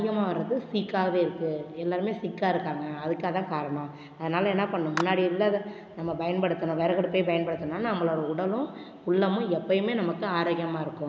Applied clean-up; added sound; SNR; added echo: none; Clapping; 12 dB; none.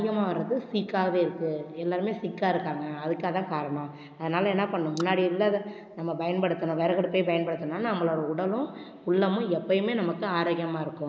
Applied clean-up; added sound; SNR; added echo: neural mask model Resemble Enhance denoiser.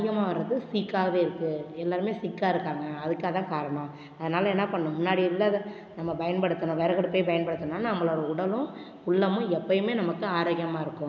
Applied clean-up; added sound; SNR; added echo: none; none; none; none.